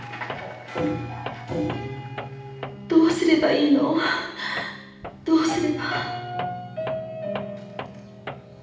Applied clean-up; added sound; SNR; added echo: none; Tools; 15 dB; reverberation time 0.8 s.